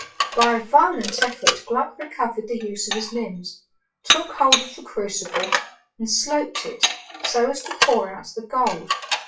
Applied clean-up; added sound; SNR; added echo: classical method WPE with log-MMSE.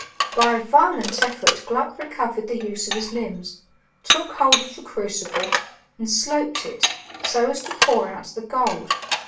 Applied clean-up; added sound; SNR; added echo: none; Dishes, pots, and pans; 2 dB; reverberation time 0.3 s.